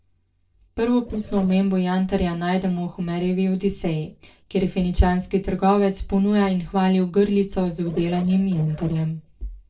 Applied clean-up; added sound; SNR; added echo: neural separator model SepFormer DNS4.